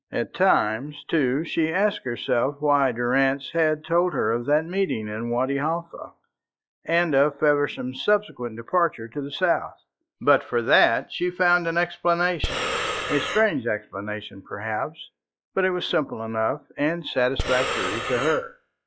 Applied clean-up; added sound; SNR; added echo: classical method log-MMSE.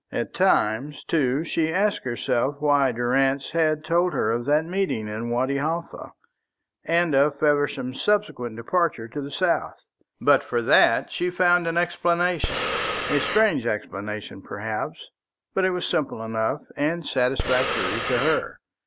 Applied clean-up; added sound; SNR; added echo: none; Breathing; 4 dB; none.